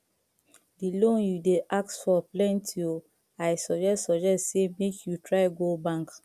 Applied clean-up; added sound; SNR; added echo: none; none; none; none.